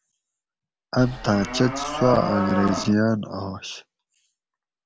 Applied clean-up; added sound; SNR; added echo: none; Livestock, farm animals, working animals; 4 dB; none.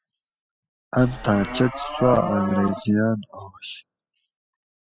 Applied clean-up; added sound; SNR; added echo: classical method spectral subtraction.